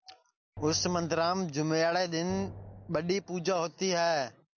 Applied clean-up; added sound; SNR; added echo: none; Drum; 17 dB; none.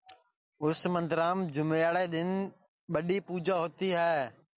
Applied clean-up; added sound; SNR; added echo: none; none; none; none.